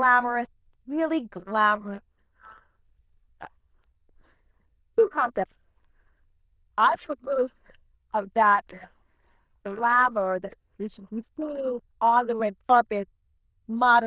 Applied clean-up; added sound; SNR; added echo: neural diffusion model UNIVERSE++.